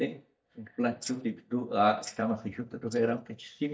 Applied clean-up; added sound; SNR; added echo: neural mask model DeepFilterNet 3.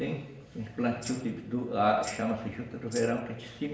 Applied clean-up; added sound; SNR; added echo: none; Tambourine; 15 dB; reverberation time 0.9 s.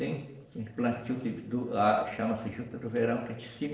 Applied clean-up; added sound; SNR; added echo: neural separator model SepFormer DNS4.